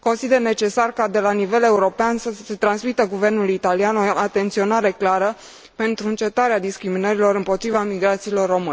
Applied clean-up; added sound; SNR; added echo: none; none; none; none.